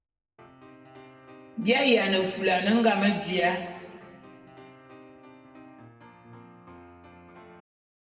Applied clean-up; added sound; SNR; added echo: none; Piano; 20 dB; reverberation time 1.8 s.